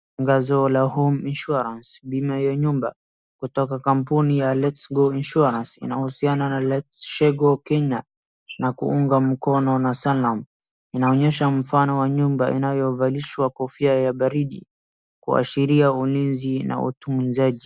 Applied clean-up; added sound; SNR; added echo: none; none; none; none.